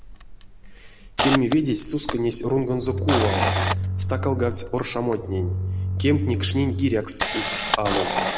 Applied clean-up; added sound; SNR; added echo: none; Camera + Bowed string instrument; 1 dB; none.